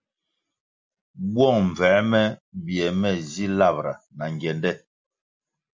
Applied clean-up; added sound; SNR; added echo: none; none; none; none.